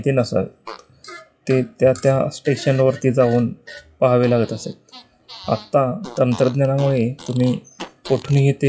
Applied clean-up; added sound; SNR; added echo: classical method WPE with log-MMSE.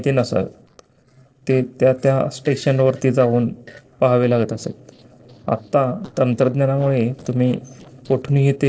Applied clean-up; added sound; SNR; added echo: neural separator model SepFormer DNS4.